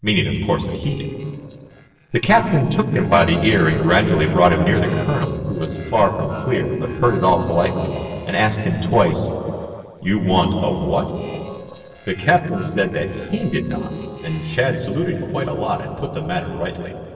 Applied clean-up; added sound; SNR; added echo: neural separator model SepFormer DNS4.